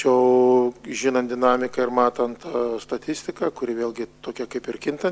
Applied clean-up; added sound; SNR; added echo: none; none; none; none.